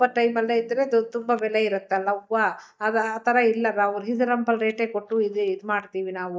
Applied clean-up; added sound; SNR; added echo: neural mask model DeepFilterNet 3.